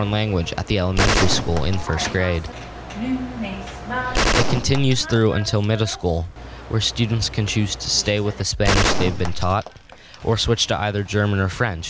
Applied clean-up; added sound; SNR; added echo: none; Gunshot, gunfire; 2 dB; none.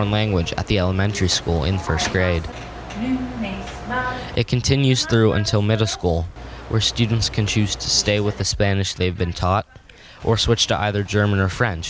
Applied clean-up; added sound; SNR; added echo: none; none; none; none.